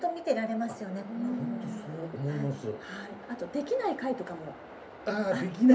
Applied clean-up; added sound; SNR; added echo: none; Train; 16 dB; reverberation time 0.3 s.